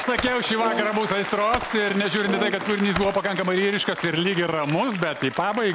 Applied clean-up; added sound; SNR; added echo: none; Computer keyboard + Brass instrument; 10 dB; none.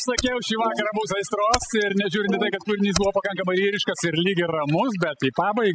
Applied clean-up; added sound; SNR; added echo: classical method spectral subtraction.